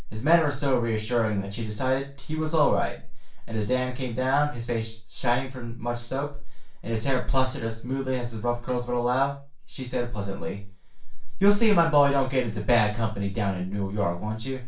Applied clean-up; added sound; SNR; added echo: none; none; none; reverberation time 0.3 s.